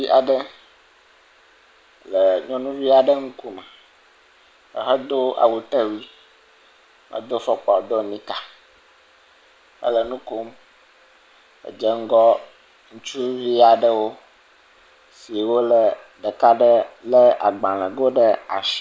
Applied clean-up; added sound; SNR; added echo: none; none; none; none.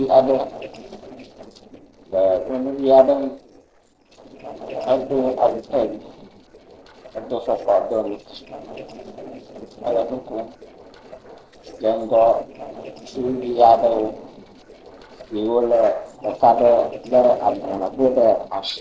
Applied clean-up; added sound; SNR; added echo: neural separator model SepFormer DNS4.